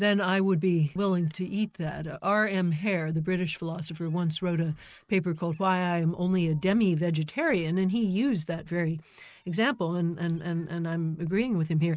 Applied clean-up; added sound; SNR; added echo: neural mask model RNNoise.